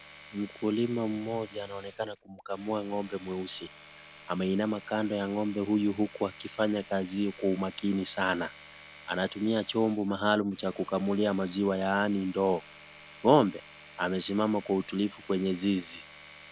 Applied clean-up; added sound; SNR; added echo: none; Domestic sounds, home sounds; 19 dB; none.